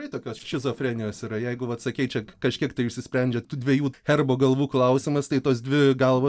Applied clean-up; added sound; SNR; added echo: neural separator model SepFormer DNS4.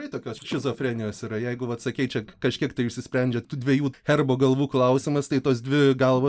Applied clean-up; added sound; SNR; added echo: neural mask model Resemble Enhance denoiser.